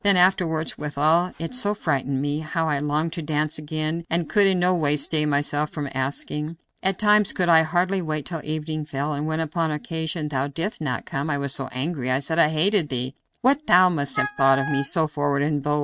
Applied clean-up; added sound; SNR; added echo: neural mask model RNNoise.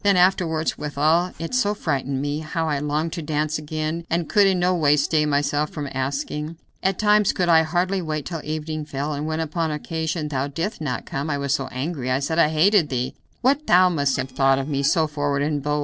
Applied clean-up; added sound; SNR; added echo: neural separator model SepFormer DNS4.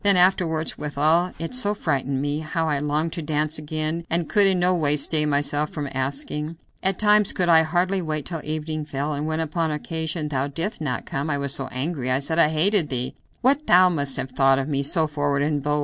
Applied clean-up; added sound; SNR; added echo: none; none; none; none.